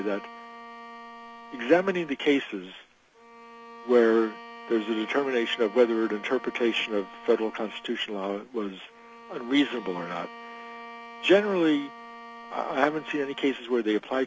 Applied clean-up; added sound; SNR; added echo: none; Bowed string instrument; 17 dB; none.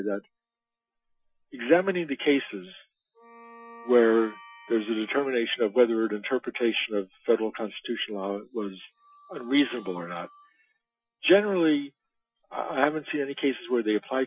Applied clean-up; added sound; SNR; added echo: classical method Wiener filter.